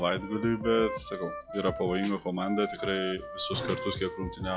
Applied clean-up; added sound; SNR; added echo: classical method log-MMSE.